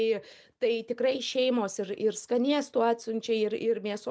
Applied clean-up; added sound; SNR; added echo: none; none; none; none.